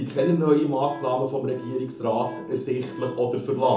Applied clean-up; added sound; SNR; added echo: none; Wind instrument, woodwind instrument; 16 dB; reverberation time 0.7 s.